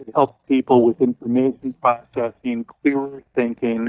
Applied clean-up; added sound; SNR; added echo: neural mask model DeepFilterNet 3.